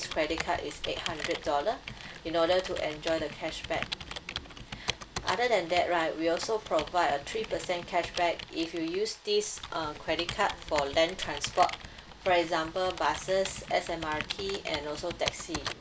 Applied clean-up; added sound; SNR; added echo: none; Computer keyboard; 10 dB; none.